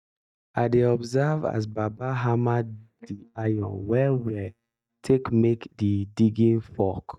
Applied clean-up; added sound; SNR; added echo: neural mask model DeepFilterNet 3.